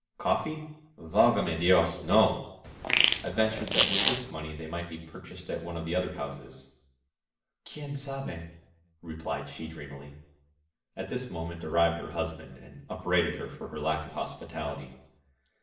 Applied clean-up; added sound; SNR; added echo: none; Fart; -4 dB; reverberation time 0.8 s.